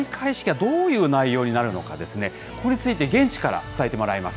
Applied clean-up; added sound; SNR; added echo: none; none; none; none.